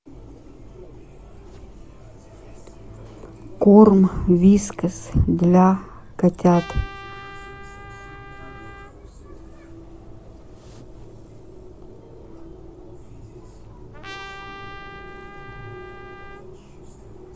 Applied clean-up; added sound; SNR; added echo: none; Trumpet; 18 dB; none.